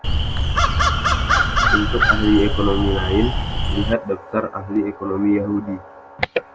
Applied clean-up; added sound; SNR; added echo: none; Crow; -4 dB; none.